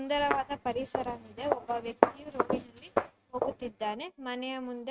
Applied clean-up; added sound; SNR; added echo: neural mask model RNNoise.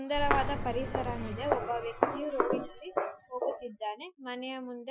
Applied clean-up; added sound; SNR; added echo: classical method Wiener filter.